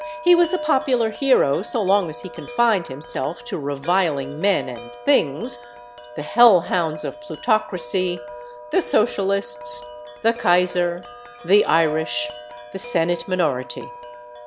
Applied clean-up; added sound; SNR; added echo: none; Wind chime; 14 dB; none.